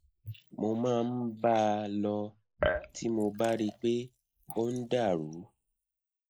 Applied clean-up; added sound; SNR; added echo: neural mask model Resemble Enhance denoiser.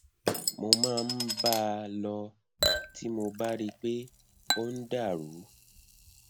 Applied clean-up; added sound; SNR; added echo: none; Chink, clink / Liquid; 0 dB; none.